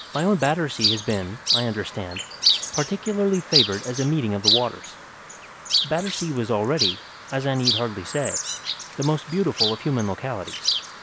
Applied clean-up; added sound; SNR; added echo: none; Chirp, tweet; 1 dB; none.